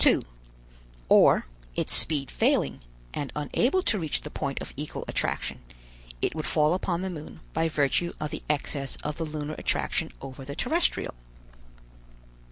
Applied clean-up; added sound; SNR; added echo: none; none; none; none.